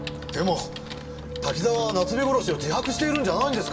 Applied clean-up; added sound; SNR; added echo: none; Typing; 15 dB; reverberation time 1.2 s.